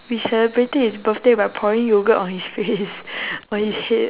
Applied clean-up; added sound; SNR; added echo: none; none; none; none.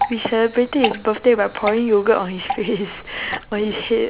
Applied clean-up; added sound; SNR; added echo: none; Drip / Water; 10 dB; none.